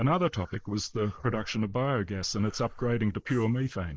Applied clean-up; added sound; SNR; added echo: neural mask model Resemble Enhance denoiser.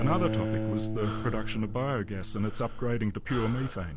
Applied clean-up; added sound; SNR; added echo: none; Breathing + Bowed string instrument; 2 dB; none.